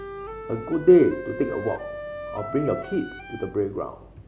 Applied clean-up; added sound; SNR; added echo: none; Wind instrument, woodwind instrument; 12 dB; none.